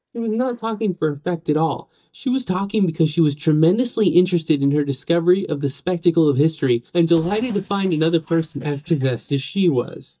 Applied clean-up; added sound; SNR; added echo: neural mask model DeepFilterNet 3.